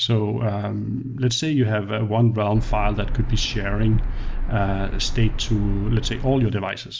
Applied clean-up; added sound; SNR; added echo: none; Car; 1 dB; none.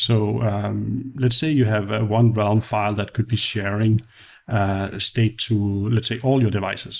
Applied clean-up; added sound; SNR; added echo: neural mask model Resemble Enhance denoiser.